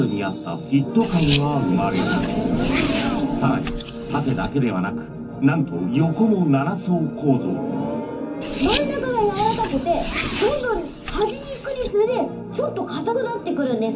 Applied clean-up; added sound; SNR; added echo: none; Car; 8 dB; reverberation time 0.3 s.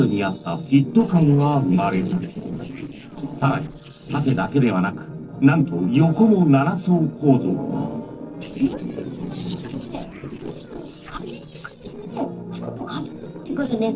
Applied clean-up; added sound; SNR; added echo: neural separator model SepFormer DNS4.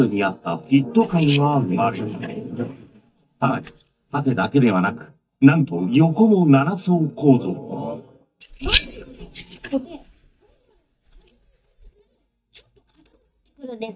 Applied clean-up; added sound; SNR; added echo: neural mask model DeepFilterNet 3.